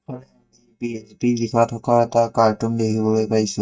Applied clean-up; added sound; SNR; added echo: neural mask model DeepFilterNet 3.